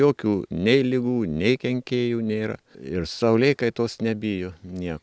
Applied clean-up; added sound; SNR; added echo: none; none; none; none.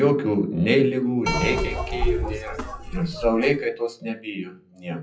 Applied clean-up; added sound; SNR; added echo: classical method WPE with log-MMSE.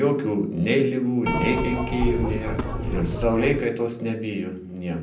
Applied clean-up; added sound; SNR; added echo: none; Keyboard (musical); 2 dB; reverberation time 0.6 s.